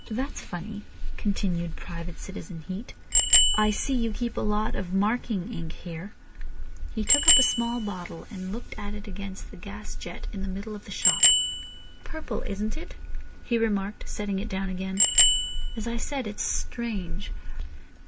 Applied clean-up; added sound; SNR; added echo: none; Bicycle bell; 2 dB; none.